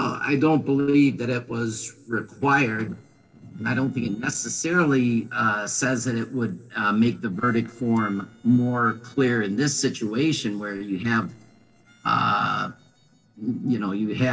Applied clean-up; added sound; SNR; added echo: neural separator model SepFormer DNS4.